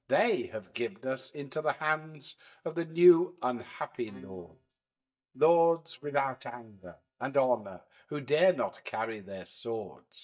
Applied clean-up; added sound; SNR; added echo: neural mask model DeepFilterNet 3.